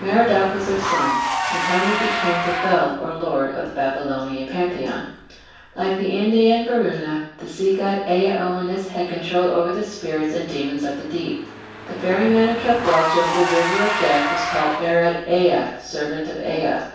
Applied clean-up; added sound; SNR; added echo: none; Engine / Car; 7 dB; reverberation time 0.7 s.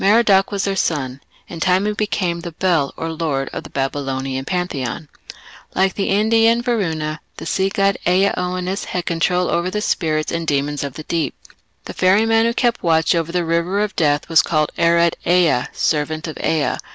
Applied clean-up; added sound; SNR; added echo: none; none; none; none.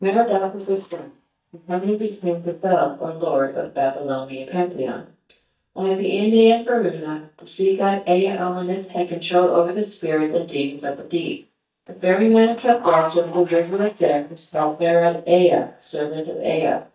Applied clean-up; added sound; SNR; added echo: neural mask model DeepFilterNet 3.